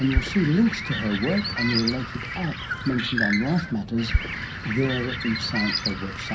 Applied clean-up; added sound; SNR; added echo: none; Bird; 3 dB; reverberation time 0.3 s.